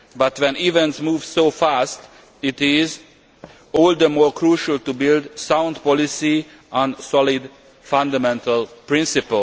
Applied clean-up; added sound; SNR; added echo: none; none; none; none.